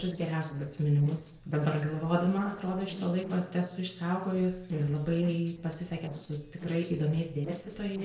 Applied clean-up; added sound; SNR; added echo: neural separator model SepFormer DNS4.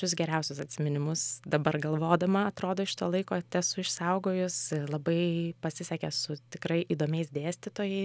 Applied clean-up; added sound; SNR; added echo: none; none; none; none.